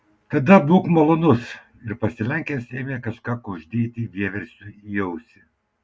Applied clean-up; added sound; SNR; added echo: none; none; none; none.